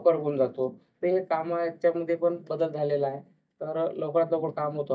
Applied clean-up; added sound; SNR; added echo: neural mask model DeepFilterNet 3.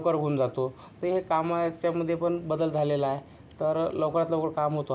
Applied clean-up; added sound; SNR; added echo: none; none; none; none.